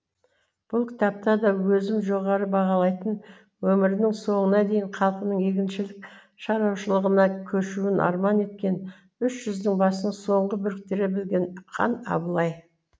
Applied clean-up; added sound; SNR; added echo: none; none; none; none.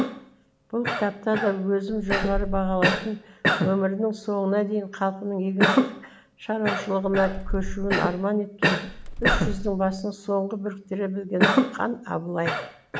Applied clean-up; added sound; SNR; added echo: none; Bird + Cough; 1 dB; none.